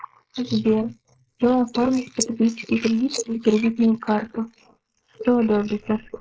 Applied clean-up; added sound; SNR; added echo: neural mask model Resemble Enhance denoiser.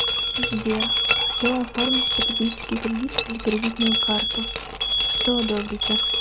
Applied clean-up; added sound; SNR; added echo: none; Alarm + Glass; -4 dB; none.